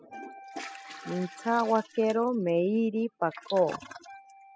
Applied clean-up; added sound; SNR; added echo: classical method spectral subtraction.